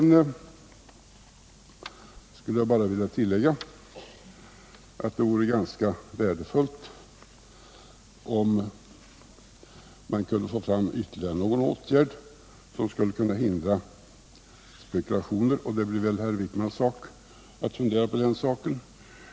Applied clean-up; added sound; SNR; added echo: none; none; none; none.